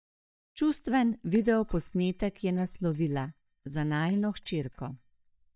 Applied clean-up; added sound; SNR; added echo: neural mask model DeepFilterNet 3.